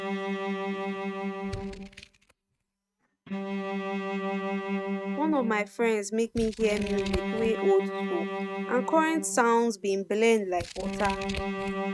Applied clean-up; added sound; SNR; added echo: neural mask model RNNoise.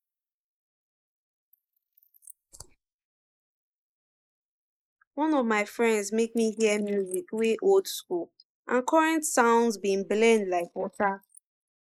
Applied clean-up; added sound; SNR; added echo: neural mask model Resemble Enhance denoiser.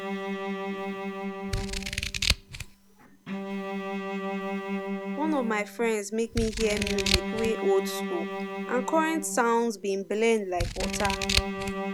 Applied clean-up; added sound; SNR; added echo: none; Bowed string instrument + Scissors; 1 dB; none.